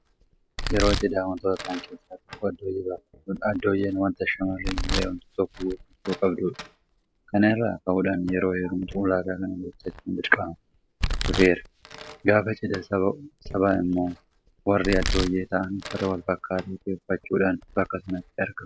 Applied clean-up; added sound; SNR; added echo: none; Domestic sounds, home sounds; 8 dB; none.